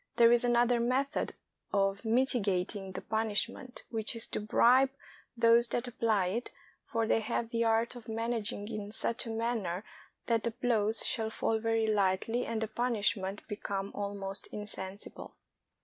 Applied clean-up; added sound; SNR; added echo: none; none; none; none.